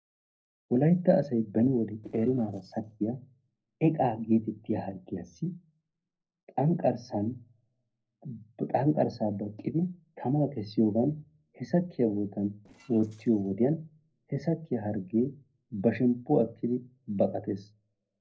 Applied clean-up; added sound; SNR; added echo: neural separator model SepFormer DNS4.